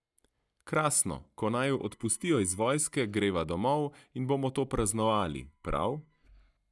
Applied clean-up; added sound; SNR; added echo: neural mask model DeepFilterNet 3.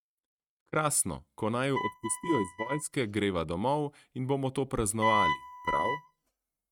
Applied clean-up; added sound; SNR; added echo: neural mask model RNNoise.